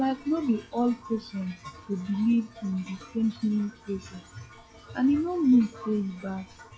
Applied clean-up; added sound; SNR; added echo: classical method log-MMSE.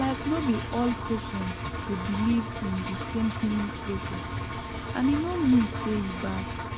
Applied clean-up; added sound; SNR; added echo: none; Engine; 4 dB; none.